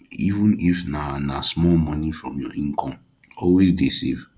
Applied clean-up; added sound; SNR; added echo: none; none; none; none.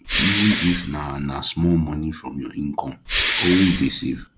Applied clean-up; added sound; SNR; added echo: none; Respiratory sounds; 3 dB; none.